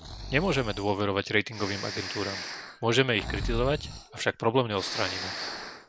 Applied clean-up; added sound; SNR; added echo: none; Breathing; 8 dB; none.